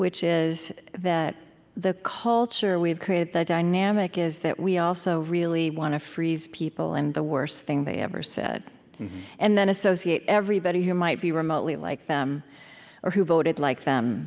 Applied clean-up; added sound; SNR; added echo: none; none; none; none.